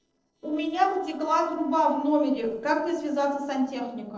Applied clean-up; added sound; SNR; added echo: neural separator model SepFormer DNS4.